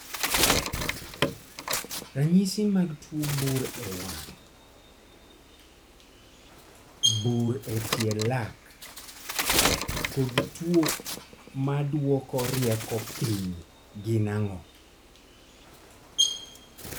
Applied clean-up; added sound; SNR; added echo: none; Bird; 2 dB; none.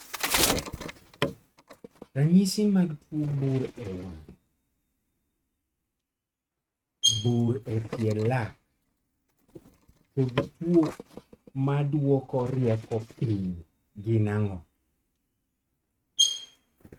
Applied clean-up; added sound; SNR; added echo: neural mask model RNNoise.